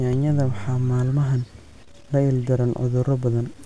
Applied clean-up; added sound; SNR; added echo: none; none; none; none.